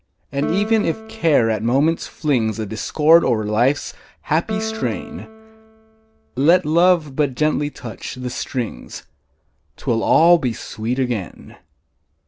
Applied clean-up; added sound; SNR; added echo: none; Piano; 14 dB; none.